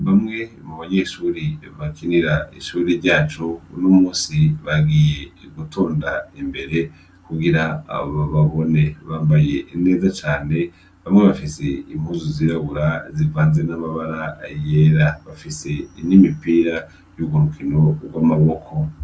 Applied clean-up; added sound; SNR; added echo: none; none; none; none.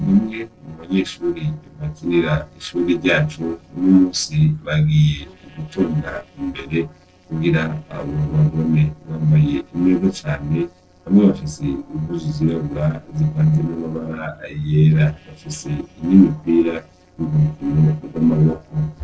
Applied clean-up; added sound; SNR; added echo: neural separator model SepFormer DNS4.